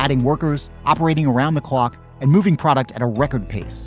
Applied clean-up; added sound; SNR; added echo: none; none; none; none.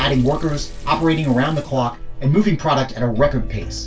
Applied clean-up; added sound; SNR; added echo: none; Sink (filling or washing) / Water tap, faucet; 11 dB; reverberation time 0.2 s.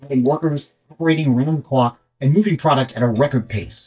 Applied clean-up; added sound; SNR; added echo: neural mask model DeepFilterNet 3.